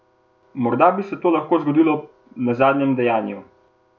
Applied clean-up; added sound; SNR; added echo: none; none; none; none.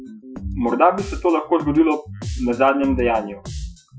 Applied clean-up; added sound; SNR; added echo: classical method Wiener filter.